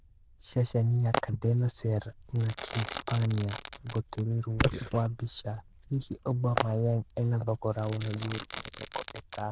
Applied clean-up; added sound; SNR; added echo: neural diffusion model UNIVERSE++.